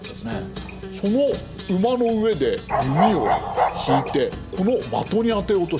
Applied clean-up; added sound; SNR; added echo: none; Bark; 0 dB; none.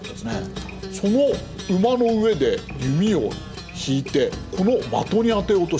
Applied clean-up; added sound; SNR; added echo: none; none; none; none.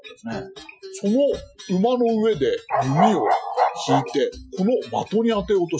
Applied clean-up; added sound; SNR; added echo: classical method Wiener filter.